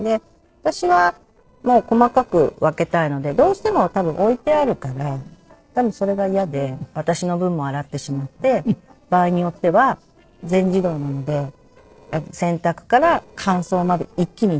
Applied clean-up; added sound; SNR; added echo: neural separator model SepFormer DNS4.